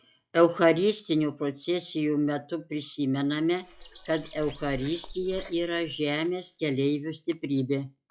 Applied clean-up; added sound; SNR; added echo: classical method log-MMSE.